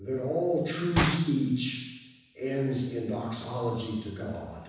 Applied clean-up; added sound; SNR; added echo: none; Gunshot, gunfire; 6 dB; reverberation time 1.1 s.